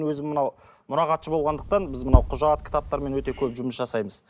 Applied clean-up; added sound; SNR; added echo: none; Tap; 1 dB; none.